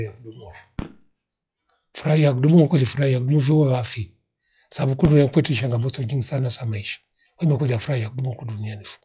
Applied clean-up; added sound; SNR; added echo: classical method log-MMSE.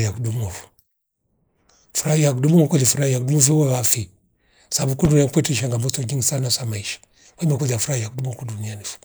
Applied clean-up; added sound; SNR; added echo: neural mask model Resemble Enhance denoiser.